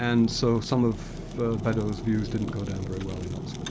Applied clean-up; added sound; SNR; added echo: none; Fire; 9 dB; none.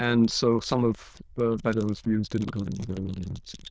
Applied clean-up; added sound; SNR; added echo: neural diffusion model UNIVERSE++.